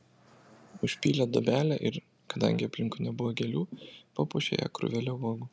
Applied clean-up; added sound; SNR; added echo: none; none; none; none.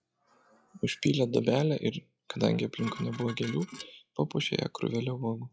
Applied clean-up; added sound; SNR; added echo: classical method log-MMSE.